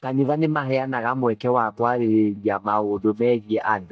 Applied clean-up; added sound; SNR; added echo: neural mask model DeepFilterNet 3.